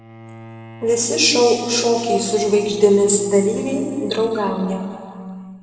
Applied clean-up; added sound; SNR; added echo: none; Bowed string instrument; 17 dB; reverberation time 2.2 s.